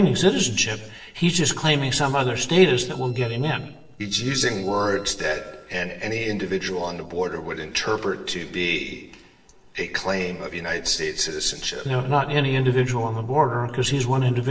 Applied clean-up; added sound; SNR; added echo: neural separator model SepFormer DNS4.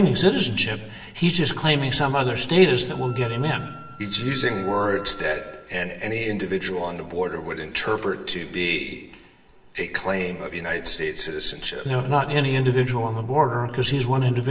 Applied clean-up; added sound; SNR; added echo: none; Wind instrument, woodwind instrument; 17 dB; reverberation time 0.9 s.